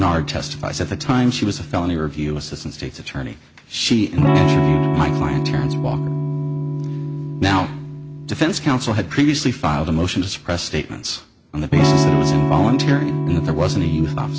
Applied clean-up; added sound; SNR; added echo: none; Electric guitar / Strum; 1 dB; none.